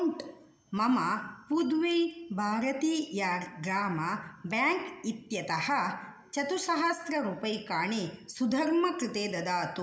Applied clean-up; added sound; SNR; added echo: none; none; none; none.